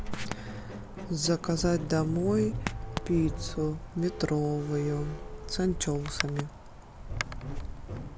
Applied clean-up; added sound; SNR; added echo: none; Wind + Squeak; 6 dB; none.